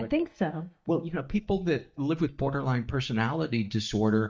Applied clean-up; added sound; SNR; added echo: neural mask model DeepFilterNet 3.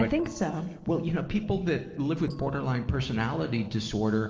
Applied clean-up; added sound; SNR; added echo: neural separator model SepFormer DNS4.